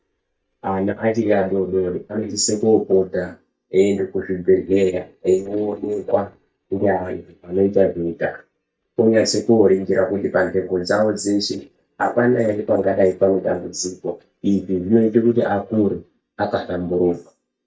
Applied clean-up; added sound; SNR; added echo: neural mask model DeepFilterNet 3.